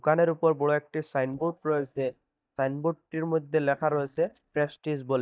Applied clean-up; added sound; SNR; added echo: neural mask model DeepFilterNet 3.